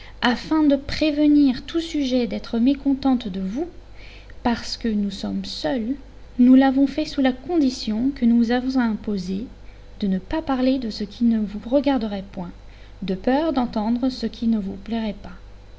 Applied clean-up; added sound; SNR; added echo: none; none; none; none.